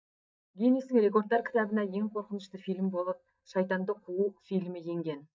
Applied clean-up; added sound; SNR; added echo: neural mask model DeepFilterNet 3.